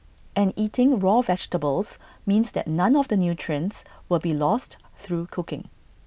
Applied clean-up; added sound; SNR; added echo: none; none; none; none.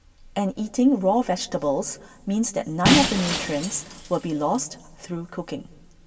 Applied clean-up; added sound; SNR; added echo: none; Shatter; 3 dB; reverberation time 1.8 s.